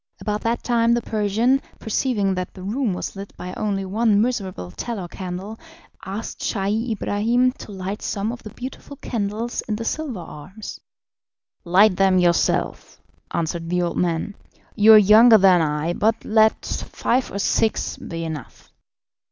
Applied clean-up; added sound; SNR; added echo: none; none; none; none.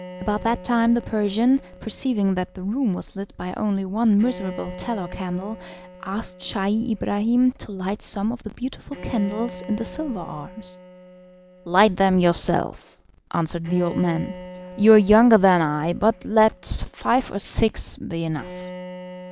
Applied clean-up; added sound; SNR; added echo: none; Bowed string instrument; 18 dB; none.